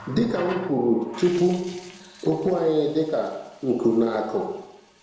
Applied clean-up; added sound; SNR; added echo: none; Water tap, faucet; 18 dB; reverberation time 1.0 s.